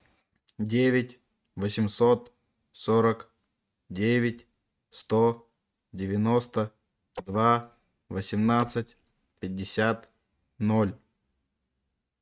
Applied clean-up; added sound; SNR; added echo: neural mask model RNNoise.